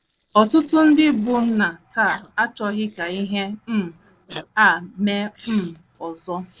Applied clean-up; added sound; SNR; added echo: neural separator model SepFormer DNS4.